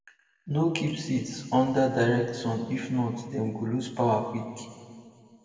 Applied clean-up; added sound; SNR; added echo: none; none; none; reverberation time 2.1 s.